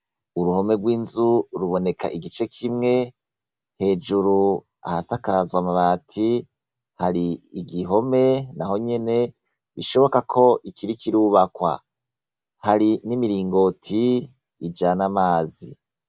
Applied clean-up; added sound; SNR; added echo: none; none; none; none.